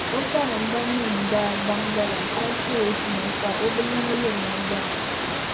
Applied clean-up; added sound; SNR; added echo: none; Water; 0 dB; reverberation time 0.6 s.